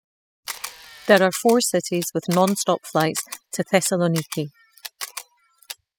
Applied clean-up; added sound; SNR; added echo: classical method spectral subtraction.